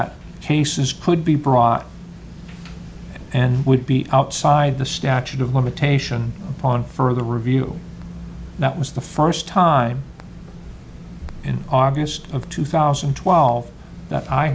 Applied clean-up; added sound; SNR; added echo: none; none; none; none.